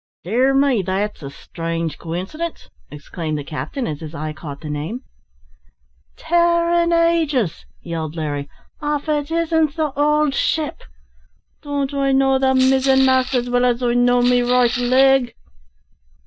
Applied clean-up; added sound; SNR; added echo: neural mask model DeepFilterNet 3.